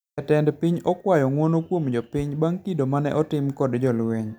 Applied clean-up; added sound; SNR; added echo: none; none; none; none.